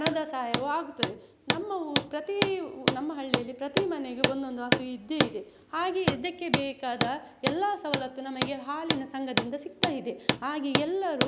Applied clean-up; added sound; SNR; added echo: none; Hammer; -1 dB; none.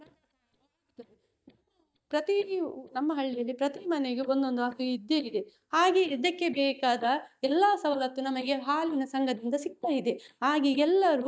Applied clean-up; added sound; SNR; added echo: neural mask model DeepFilterNet 3.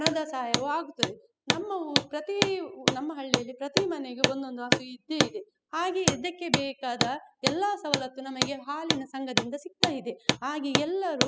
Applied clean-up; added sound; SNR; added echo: classical method spectral subtraction.